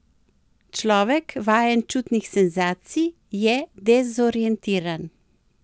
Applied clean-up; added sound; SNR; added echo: none; none; none; none.